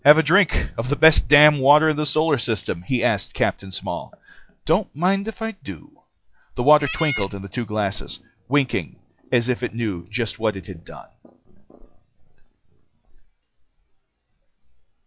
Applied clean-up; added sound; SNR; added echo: classical method log-MMSE.